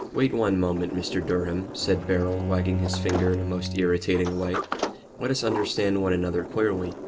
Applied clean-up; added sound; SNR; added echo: none; Bowed string instrument + Sliding door; 6 dB; none.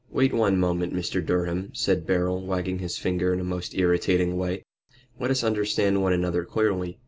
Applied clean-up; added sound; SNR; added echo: none; none; none; none.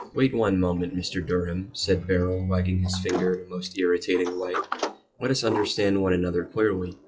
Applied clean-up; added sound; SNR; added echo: classical method log-MMSE.